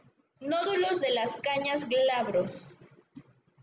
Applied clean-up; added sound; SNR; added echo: none; none; none; none.